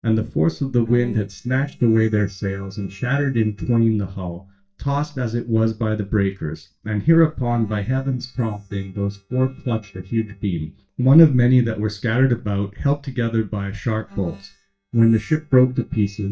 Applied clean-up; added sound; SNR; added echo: neural mask model DeepFilterNet 3.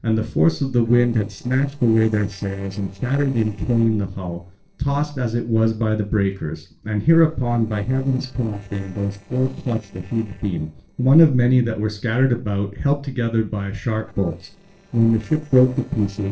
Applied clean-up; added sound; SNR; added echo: neural separator model SepFormer DNS4.